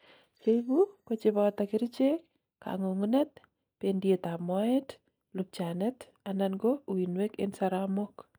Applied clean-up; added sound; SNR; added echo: neural mask model DeepFilterNet 3.